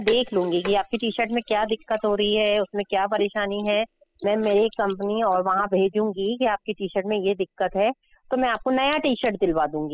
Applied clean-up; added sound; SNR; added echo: classical method spectral subtraction.